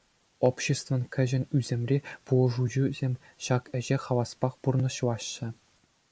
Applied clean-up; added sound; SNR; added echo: none; none; none; none.